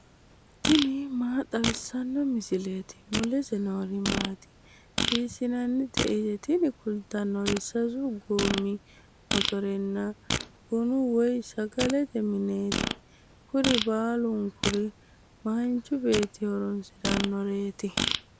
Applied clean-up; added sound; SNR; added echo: none; Fart; 6 dB; none.